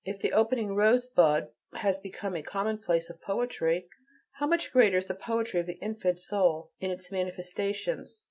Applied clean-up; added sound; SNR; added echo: none; none; none; none.